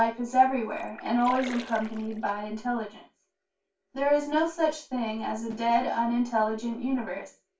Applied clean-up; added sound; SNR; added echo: none; Splash, splatter; 15 dB; reverberation time 0.2 s.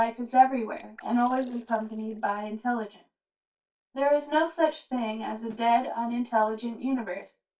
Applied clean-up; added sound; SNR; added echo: neural mask model DeepFilterNet 3.